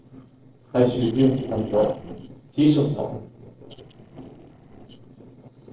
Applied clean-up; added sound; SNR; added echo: neural separator model SepFormer DNS4.